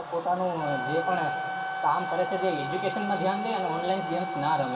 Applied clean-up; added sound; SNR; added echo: none; Wind instrument, woodwind instrument; 5 dB; reverberation time 1.9 s.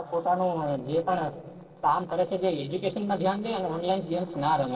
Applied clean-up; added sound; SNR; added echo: neural separator model SepFormer DNS4.